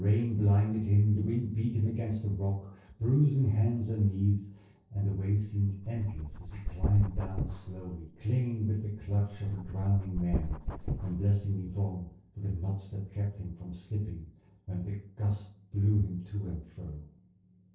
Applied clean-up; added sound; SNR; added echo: neural separator model SepFormer DNS4.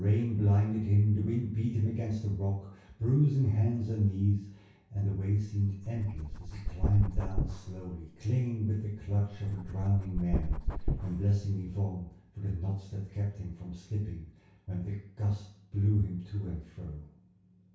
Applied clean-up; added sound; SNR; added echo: none; Dog; 4 dB; reverberation time 0.6 s.